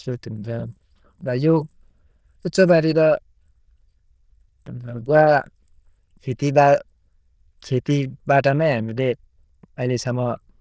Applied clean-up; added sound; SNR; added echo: neural diffusion model UNIVERSE++.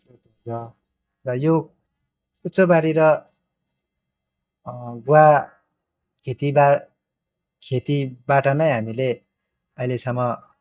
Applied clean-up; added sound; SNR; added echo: neural mask model DeepFilterNet 3.